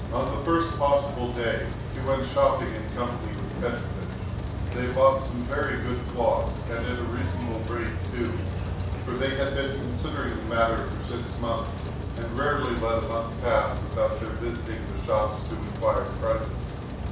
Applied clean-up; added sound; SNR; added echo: none; Rain; 3 dB; reverberation time 0.7 s.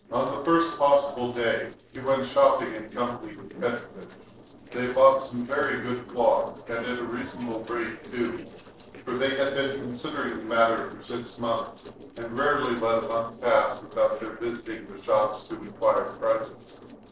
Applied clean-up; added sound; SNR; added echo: neural separator model SepFormer DNS4.